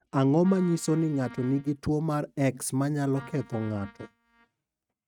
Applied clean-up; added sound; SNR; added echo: neural mask model RNNoise.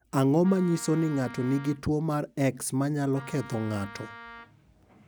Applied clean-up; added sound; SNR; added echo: none; Wind instrument, woodwind instrument; 19 dB; none.